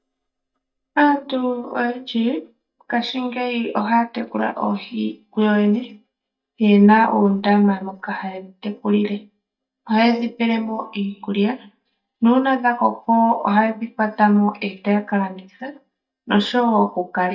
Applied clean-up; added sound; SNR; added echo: neural mask model DeepFilterNet 3.